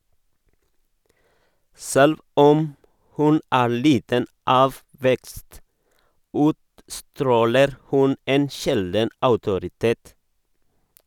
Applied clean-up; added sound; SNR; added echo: none; none; none; none.